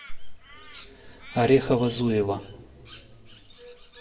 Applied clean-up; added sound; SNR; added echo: none; Crow; 20 dB; reverberation time 1.2 s.